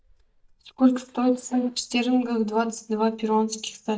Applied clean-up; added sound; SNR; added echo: neural mask model DeepFilterNet 3.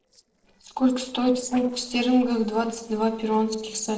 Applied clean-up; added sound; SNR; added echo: neural separator model SepFormer DNS4.